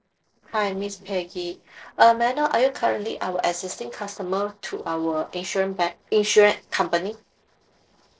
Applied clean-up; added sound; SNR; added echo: neural separator model SepFormer DNS4.